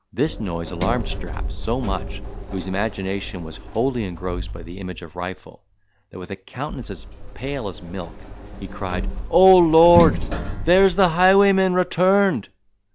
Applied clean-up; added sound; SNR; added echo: none; Sliding door; 8 dB; none.